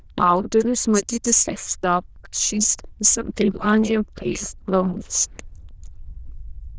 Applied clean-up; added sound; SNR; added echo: neural diffusion model UNIVERSE++.